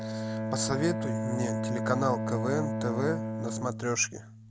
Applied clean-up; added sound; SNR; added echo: none; Bowed string instrument; 0 dB; none.